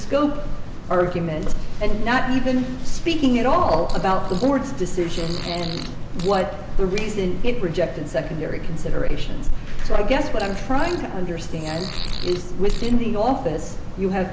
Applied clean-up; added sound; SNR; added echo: none; Fart; 19 dB; none.